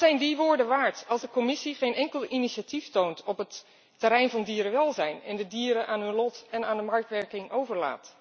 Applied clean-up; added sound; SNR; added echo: none; none; none; none.